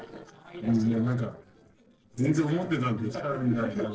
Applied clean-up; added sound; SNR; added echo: neural separator model SepFormer DNS4.